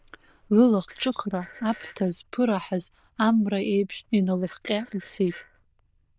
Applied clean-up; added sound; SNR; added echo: neural diffusion model UNIVERSE++.